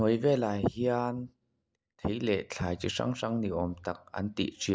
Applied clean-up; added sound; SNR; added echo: none; none; none; none.